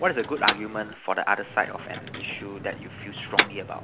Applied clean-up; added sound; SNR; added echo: none; Motor vehicle (road); 2 dB; none.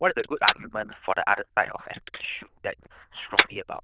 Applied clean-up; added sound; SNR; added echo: neural diffusion model UNIVERSE++.